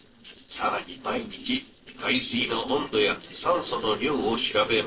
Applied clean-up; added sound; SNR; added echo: neural separator model SepFormer DNS4.